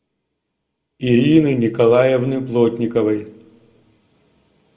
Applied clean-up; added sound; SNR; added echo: none; none; none; reverberation time 0.6 s.